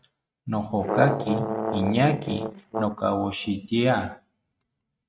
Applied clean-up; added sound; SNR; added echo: neural mask model RNNoise.